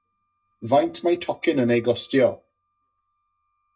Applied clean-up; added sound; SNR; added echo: neural mask model DeepFilterNet 3.